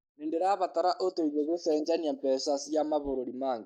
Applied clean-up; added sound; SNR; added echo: neural mask model Resemble Enhance denoiser.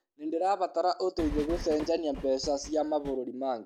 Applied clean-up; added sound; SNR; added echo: none; Train; 10 dB; none.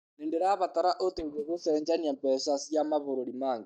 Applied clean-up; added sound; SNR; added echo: neural mask model DeepFilterNet 3.